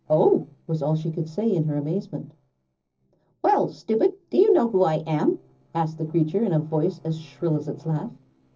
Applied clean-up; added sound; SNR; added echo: neural separator model SepFormer DNS4.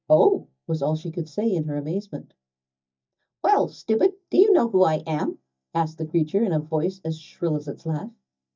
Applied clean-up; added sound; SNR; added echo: neural mask model DeepFilterNet 3.